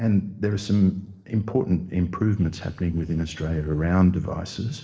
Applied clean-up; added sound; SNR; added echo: neural separator model SepFormer DNS4.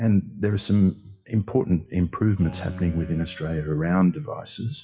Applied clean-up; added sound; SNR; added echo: classical method WPE with log-MMSE.